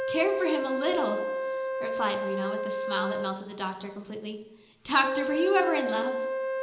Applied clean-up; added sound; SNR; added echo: none; Wind instrument, woodwind instrument; 1 dB; reverberation time 0.9 s.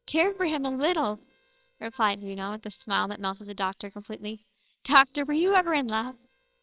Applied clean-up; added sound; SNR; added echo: neural separator model SepFormer WHAMR!.